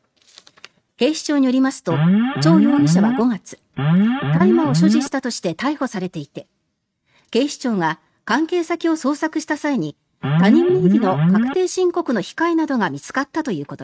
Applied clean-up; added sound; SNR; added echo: neural mask model RNNoise.